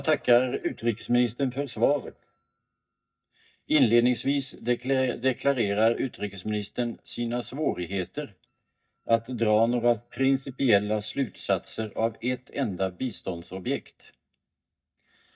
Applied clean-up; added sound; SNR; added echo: neural mask model DeepFilterNet 3.